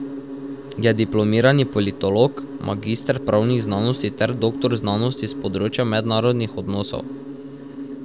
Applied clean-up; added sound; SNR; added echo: none; Insect; 11 dB; none.